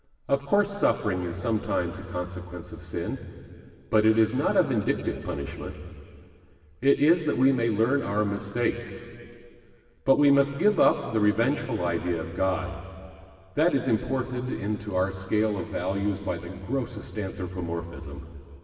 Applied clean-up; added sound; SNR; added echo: none; none; none; reverberation time 2.4 s.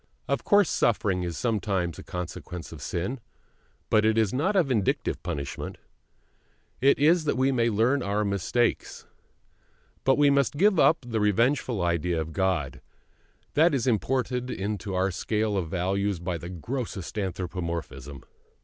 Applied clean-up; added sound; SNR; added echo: none; none; none; none.